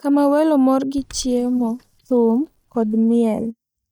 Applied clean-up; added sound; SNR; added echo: neural mask model DeepFilterNet 3.